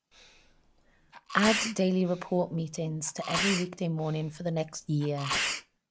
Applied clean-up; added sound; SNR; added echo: none; Sneeze; 5 dB; none.